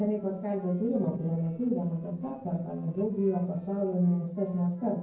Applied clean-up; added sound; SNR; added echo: neural separator model SepFormer DNS4.